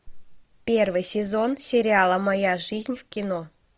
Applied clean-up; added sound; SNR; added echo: none; none; none; none.